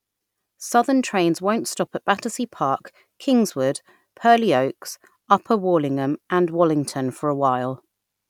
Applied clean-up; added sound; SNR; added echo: none; none; none; none.